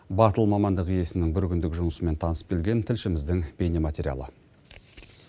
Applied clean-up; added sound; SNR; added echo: none; none; none; none.